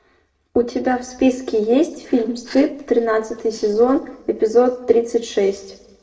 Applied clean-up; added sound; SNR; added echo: neural separator model SepFormer DNS4.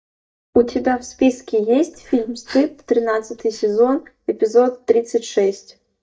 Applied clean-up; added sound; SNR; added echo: neural mask model DeepFilterNet 3.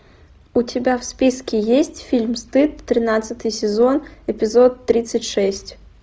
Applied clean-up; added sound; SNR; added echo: none; none; none; none.